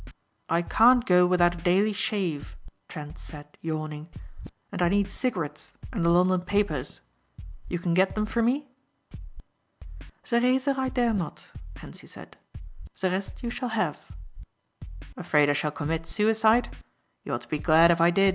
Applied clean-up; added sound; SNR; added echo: none; Scratching (performance technique); 14 dB; none.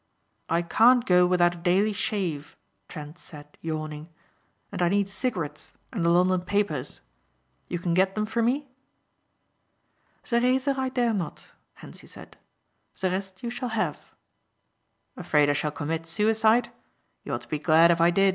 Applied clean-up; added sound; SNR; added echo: none; none; none; none.